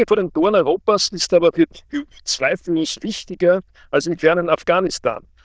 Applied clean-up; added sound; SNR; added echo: neural diffusion model UNIVERSE++.